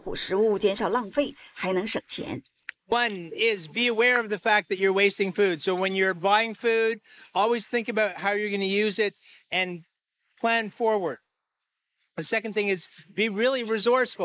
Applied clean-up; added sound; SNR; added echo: neural mask model Resemble Enhance denoiser.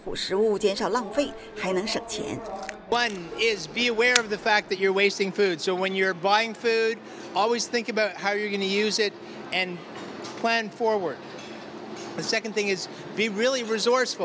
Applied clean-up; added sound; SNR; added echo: none; Camera; 10 dB; none.